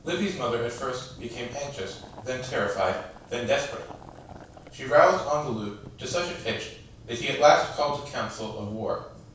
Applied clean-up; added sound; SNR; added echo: none; Boiling; 19 dB; reverberation time 0.7 s.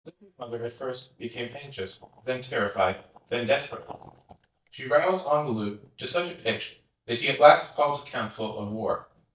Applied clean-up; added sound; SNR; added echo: neural mask model DeepFilterNet 3.